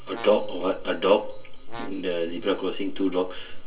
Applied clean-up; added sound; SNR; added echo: none; Brass instrument; 20 dB; reverberation time 0.2 s.